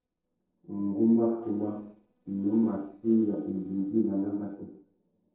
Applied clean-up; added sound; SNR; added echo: neural separator model SepFormer DNS4.